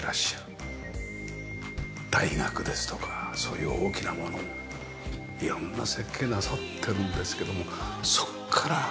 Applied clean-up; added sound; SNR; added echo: none; Door; 17 dB; none.